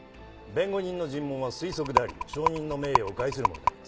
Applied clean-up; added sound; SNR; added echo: none; Rattle; -3 dB; none.